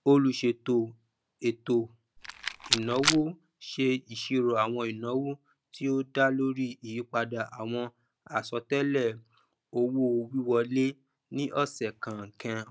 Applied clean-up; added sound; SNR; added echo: none; Rattle; 1 dB; none.